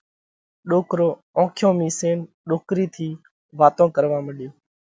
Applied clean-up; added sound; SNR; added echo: none; none; none; none.